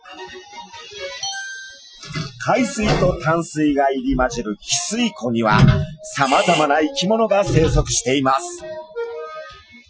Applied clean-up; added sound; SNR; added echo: classical method Wiener filter.